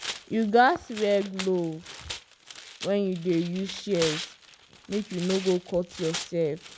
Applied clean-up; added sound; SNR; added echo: none; Tearing; 12 dB; none.